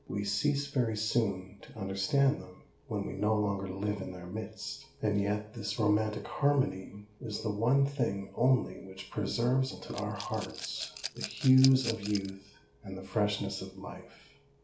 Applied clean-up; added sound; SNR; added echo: none; Rattle / Glass; 11 dB; reverberation time 0.4 s.